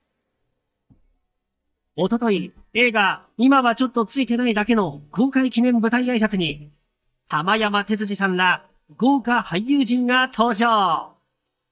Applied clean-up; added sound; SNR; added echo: neural mask model DeepFilterNet 3.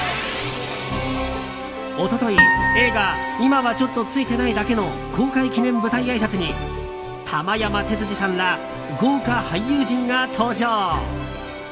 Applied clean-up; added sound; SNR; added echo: none; Harp; -1 dB; reverberation time 1.1 s.